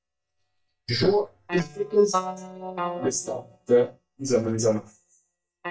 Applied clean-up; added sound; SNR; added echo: neural mask model DeepFilterNet 3.